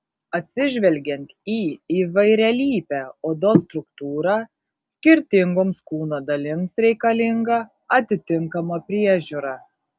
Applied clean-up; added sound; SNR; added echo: none; none; none; none.